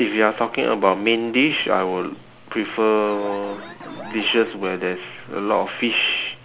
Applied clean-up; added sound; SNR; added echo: none; Alarm; 15 dB; none.